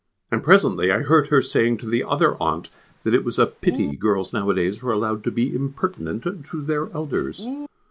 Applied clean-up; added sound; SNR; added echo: none; Bird; 18 dB; none.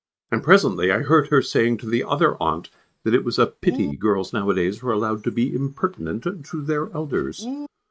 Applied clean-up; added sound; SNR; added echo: neural mask model RNNoise.